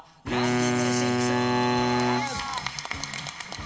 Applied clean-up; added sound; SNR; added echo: none; Wind instrument, woodwind instrument; -5 dB; reverberation time 0.4 s.